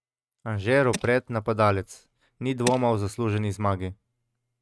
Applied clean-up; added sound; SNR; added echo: neural mask model RNNoise.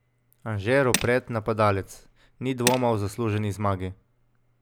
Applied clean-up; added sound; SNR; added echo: none; Tools; 8 dB; none.